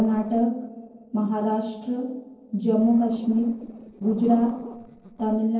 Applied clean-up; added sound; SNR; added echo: neural separator model SepFormer DNS4.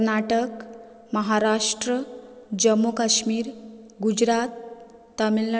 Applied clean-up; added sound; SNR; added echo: none; none; none; none.